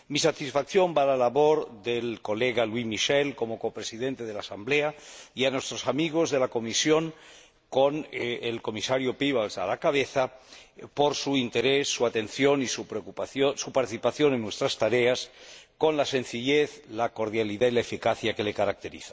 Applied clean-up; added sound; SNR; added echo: none; none; none; none.